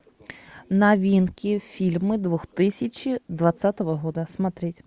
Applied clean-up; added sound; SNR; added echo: none; none; none; none.